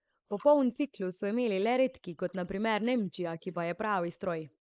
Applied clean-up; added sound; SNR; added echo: neural mask model Resemble Enhance denoiser.